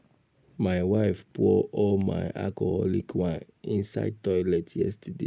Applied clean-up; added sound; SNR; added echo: none; none; none; none.